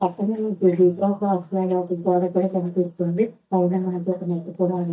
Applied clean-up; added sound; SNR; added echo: neural mask model DeepFilterNet 3.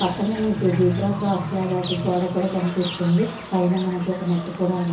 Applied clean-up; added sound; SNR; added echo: none; Bird / Fowl; 10 dB; reverberation time 0.7 s.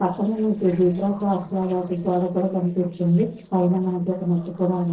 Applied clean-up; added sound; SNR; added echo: neural separator model SepFormer DNS4.